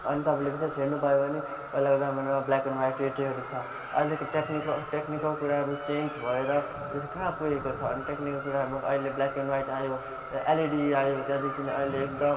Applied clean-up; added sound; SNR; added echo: none; Insect; 12 dB; reverberation time 2.4 s.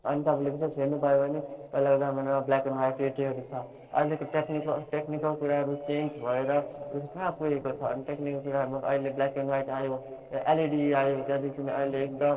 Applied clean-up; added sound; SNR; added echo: neural separator model SepFormer DNS4.